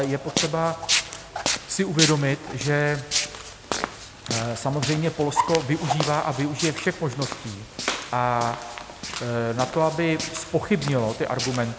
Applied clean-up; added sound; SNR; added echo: none; Walk, footsteps; 5 dB; none.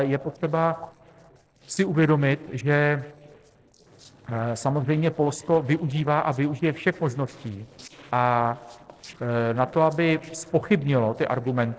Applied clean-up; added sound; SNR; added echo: neural separator model SepFormer DNS4.